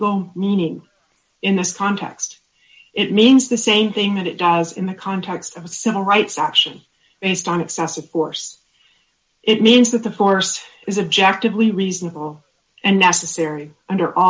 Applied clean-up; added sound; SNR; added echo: none; none; none; none.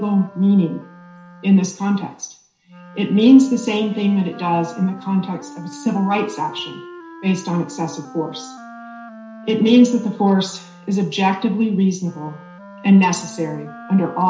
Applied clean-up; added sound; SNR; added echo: none; Wind instrument, woodwind instrument; 19 dB; reverberation time 0.5 s.